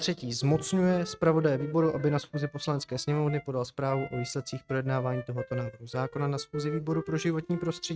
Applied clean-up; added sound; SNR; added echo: neural mask model RNNoise.